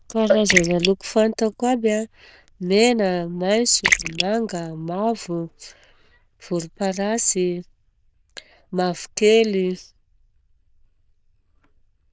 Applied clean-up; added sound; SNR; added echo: neural diffusion model UNIVERSE++.